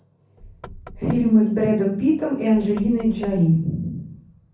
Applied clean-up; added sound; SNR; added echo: none; Knock / Wood; 20 dB; reverberation time 0.6 s.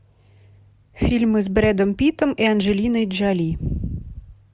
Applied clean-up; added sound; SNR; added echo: none; none; none; none.